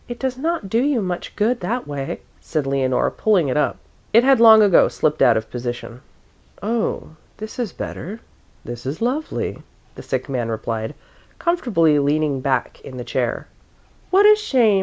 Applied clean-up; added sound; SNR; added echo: none; none; none; none.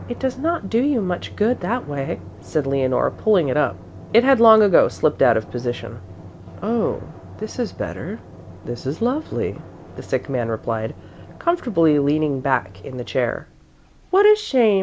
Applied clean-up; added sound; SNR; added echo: none; Drum; 18 dB; none.